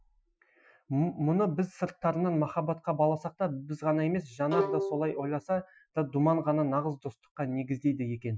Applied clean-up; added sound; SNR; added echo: classical method Wiener filter.